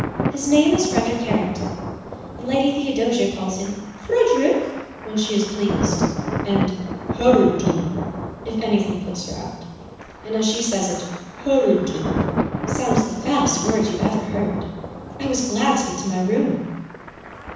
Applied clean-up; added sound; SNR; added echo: none; Thunder; 6 dB; reverberation time 1.1 s.